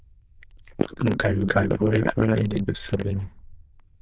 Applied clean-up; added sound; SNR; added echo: neural diffusion model UNIVERSE++.